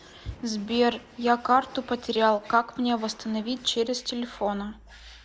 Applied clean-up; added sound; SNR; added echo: none; none; none; none.